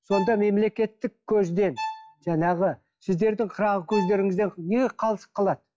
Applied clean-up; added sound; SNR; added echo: classical method log-MMSE.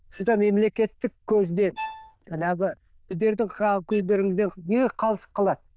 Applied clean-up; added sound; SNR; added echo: neural diffusion model UNIVERSE++.